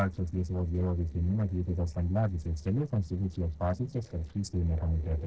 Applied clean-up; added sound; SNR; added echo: neural separator model SepFormer DNS4.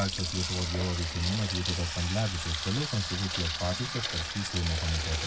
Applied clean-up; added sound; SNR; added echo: none; Sink (filling or washing) / Water tap, faucet; 3 dB; reverberation time 0.4 s.